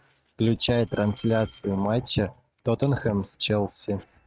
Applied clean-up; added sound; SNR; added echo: neural mask model RNNoise.